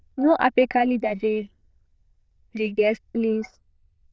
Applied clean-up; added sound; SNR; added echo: neural diffusion model UNIVERSE++.